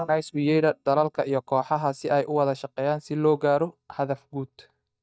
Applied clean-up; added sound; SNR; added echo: neural mask model DeepFilterNet 3.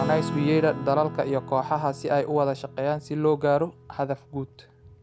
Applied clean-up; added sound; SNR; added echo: none; Acoustic guitar / Strum; 11 dB; none.